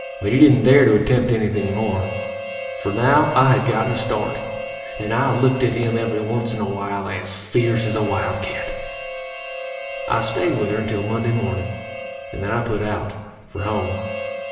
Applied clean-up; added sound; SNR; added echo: none; Harmonica; 10 dB; reverberation time 1.3 s.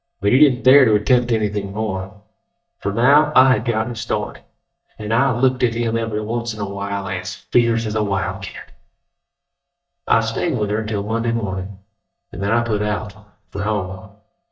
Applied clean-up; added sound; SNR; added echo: neural mask model DeepFilterNet 3.